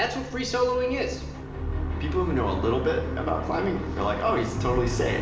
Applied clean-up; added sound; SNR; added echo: none; Accelerating, revving, vroom; 18 dB; reverberation time 0.8 s.